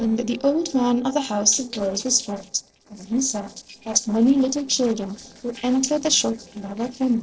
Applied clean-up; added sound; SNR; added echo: neural separator model SepFormer DNS4.